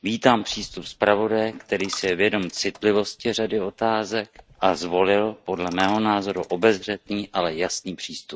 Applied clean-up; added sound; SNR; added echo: neural mask model RNNoise.